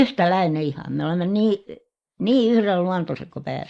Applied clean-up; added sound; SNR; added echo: neural mask model Resemble Enhance denoiser.